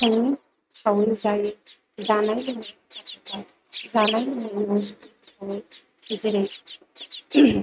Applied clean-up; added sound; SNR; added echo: neural mask model RNNoise.